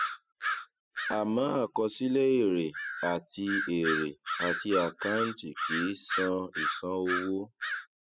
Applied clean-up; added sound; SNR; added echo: classical method spectral subtraction.